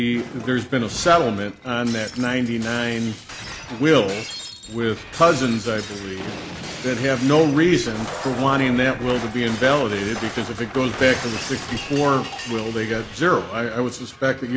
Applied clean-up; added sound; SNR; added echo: none; Shatter; 12 dB; none.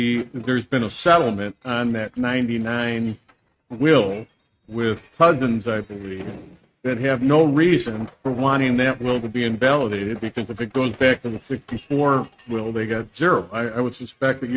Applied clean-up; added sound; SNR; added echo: neural mask model RNNoise.